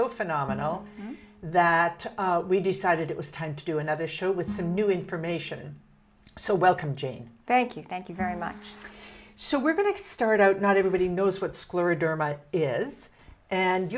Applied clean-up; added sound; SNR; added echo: none; Bowed string instrument; 18 dB; none.